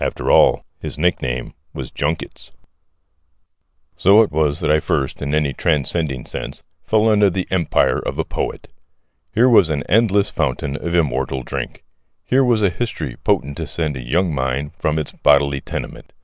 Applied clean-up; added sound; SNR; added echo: none; none; none; none.